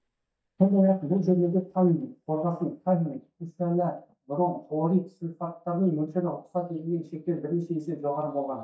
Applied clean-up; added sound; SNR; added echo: neural mask model DeepFilterNet 3.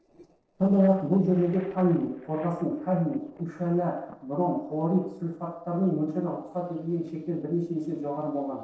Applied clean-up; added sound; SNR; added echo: neural separator model SepFormer DNS4.